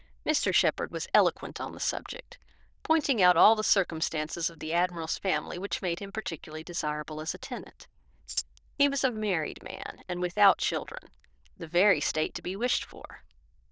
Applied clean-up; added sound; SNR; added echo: neural diffusion model UNIVERSE++.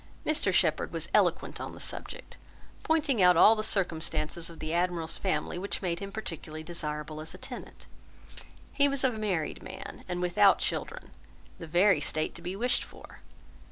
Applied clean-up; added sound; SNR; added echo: none; Tambourine; 11 dB; none.